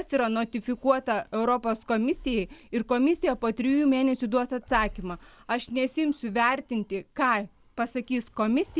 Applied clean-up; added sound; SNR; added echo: none; none; none; none.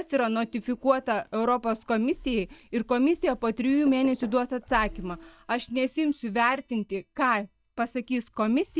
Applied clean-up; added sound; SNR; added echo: neural mask model DeepFilterNet 3.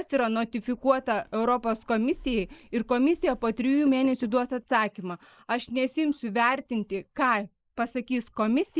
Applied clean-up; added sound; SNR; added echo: neural mask model Resemble Enhance denoiser.